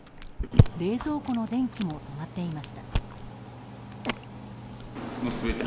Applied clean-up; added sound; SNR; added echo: none; Chewing, mastication; -2 dB; none.